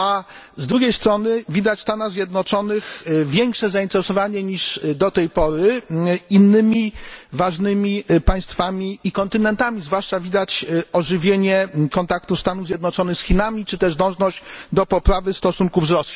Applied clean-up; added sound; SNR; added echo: none; none; none; none.